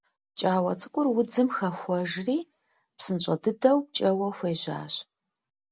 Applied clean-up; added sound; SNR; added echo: none; none; none; none.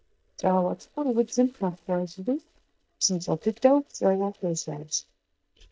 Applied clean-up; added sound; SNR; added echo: neural mask model DeepFilterNet 3.